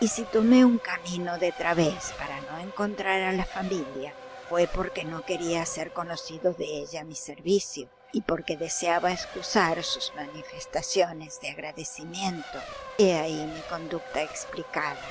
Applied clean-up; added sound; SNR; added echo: none; Race car, auto racing; 14 dB; none.